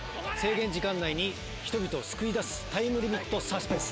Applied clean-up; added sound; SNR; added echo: none; Bark; 19 dB; none.